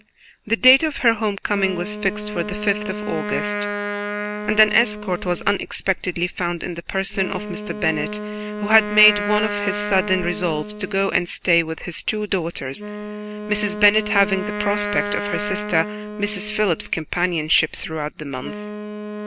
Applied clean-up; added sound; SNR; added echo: none; Wind instrument, woodwind instrument; 7 dB; none.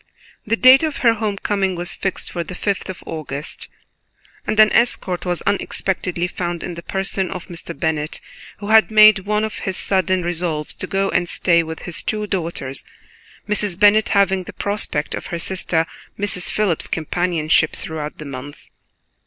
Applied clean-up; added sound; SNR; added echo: none; none; none; none.